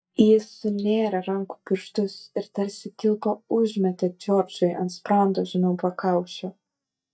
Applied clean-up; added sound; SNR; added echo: neural mask model DeepFilterNet 3.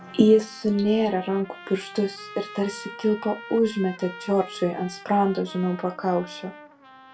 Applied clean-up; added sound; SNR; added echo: none; Trumpet; 18 dB; reverberation time 0.2 s.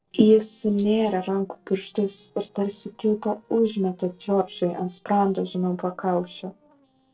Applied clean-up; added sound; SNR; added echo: neural separator model SepFormer DNS4.